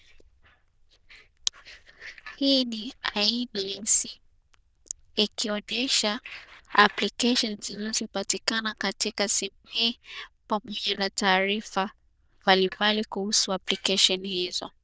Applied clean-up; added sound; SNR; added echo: neural diffusion model UNIVERSE++.